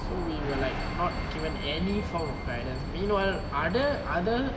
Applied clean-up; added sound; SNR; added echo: none; Bell + Keyboard (musical); 20 dB; none.